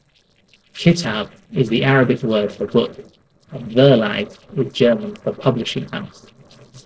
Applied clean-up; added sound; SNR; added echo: neural separator model SepFormer DNS4.